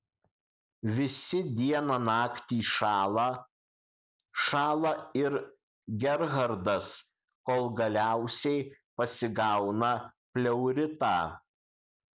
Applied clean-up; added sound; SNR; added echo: none; none; none; none.